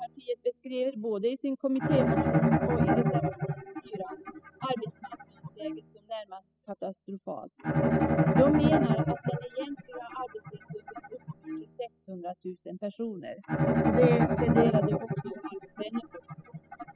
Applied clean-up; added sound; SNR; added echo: classical method spectral subtraction.